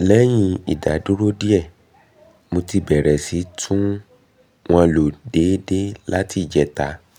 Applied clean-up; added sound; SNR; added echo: none; none; none; none.